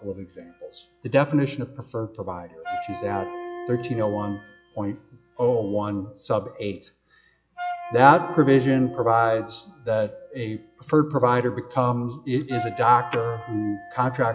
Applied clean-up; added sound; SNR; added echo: classical method log-MMSE.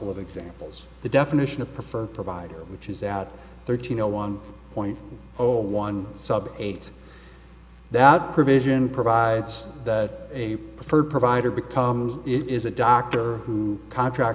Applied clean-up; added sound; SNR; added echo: none; none; none; none.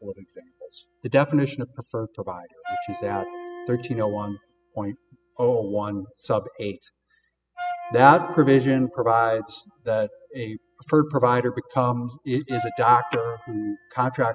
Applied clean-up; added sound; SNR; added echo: classical method spectral subtraction.